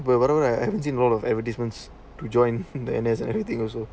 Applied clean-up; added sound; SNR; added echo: none; none; none; none.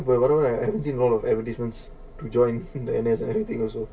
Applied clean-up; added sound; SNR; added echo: none; none; none; reverberation time 0.1 s.